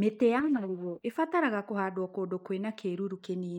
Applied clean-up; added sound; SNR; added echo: neural mask model DeepFilterNet 3.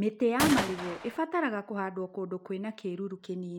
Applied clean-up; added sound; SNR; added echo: none; Gunshot, gunfire; 0 dB; none.